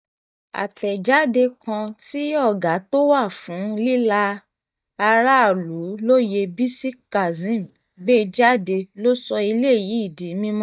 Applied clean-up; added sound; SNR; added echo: neural mask model DeepFilterNet 3.